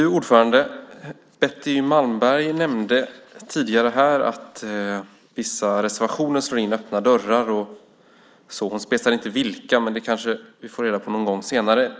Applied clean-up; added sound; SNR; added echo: neural mask model Resemble Enhance denoiser.